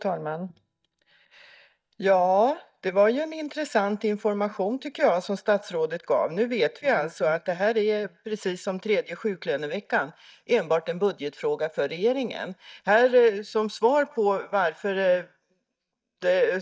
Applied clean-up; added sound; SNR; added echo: neural mask model DeepFilterNet 3.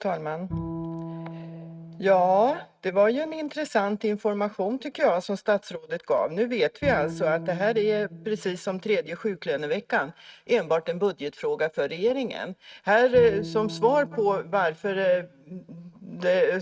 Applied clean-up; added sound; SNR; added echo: neural mask model RNNoise.